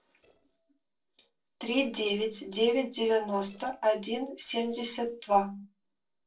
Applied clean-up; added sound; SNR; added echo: neural separator model SepFormer DNS4.